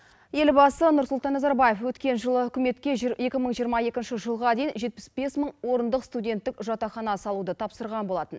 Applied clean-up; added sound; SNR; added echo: none; none; none; none.